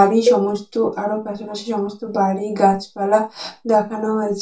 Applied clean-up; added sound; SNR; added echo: none; Cowbell; 5 dB; reverberation time 0.2 s.